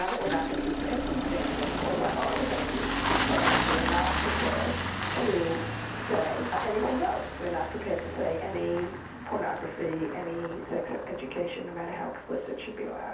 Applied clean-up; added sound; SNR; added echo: none; Engine starting; 0 dB; reverberation time 0.5 s.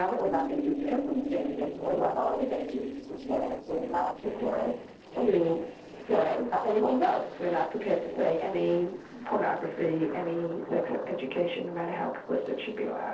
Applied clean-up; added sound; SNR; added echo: neural separator model SepFormer DNS4.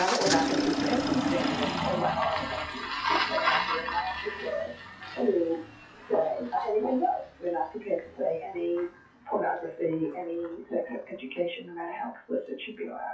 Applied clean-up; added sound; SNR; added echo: classical method WPE with log-MMSE.